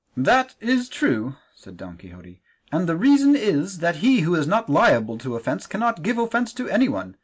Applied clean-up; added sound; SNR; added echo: none; none; none; none.